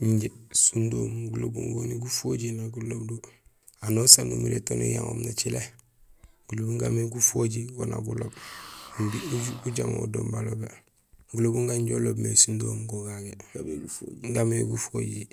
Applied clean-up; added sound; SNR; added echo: none; Hiss; 18 dB; none.